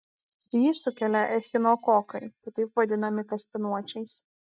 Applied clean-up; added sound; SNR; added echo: neural mask model DeepFilterNet 3.